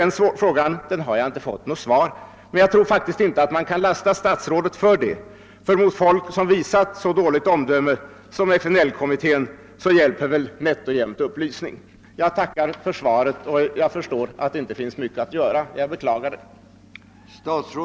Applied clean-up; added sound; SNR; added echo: none; none; none; none.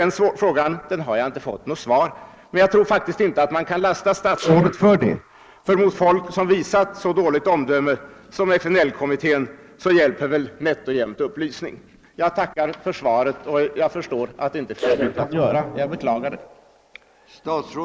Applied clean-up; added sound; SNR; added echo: neural mask model Resemble Enhance denoiser.